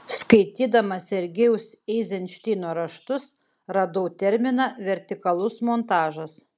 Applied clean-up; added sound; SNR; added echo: none; none; none; none.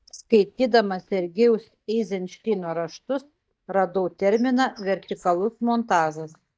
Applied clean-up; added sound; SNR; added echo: neural mask model DeepFilterNet 3.